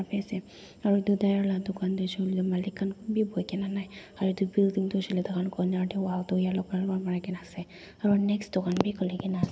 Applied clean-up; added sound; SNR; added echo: none; none; none; none.